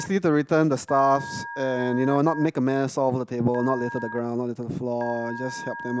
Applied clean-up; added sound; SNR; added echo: none; Telephone; 14 dB; none.